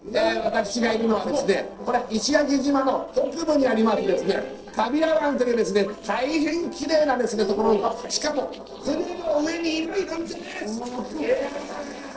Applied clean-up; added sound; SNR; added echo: neural separator model SepFormer DNS4.